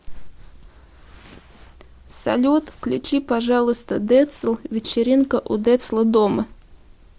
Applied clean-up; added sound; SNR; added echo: none; none; none; none.